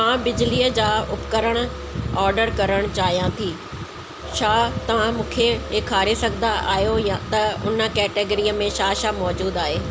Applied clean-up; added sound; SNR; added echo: none; Musical instrument; 13 dB; none.